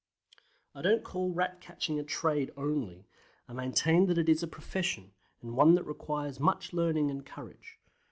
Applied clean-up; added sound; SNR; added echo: none; none; none; none.